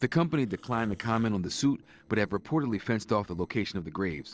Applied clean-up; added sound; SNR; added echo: neural separator model SepFormer DNS4.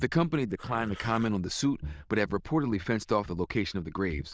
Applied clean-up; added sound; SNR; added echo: neural diffusion model UNIVERSE++.